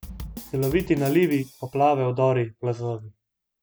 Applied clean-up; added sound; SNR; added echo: none; Bass drum / Snare drum; 15 dB; none.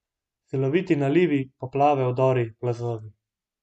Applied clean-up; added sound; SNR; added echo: none; none; none; none.